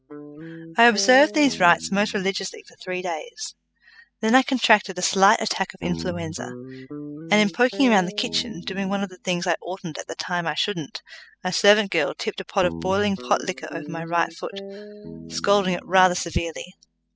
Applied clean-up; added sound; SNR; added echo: classical method spectral subtraction.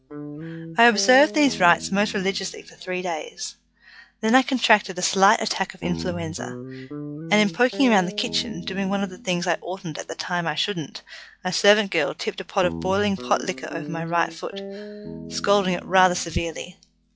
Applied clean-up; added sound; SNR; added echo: classical method log-MMSE.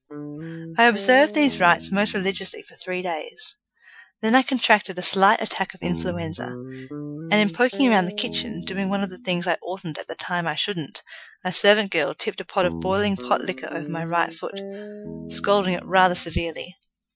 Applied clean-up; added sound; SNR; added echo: classical method Wiener filter.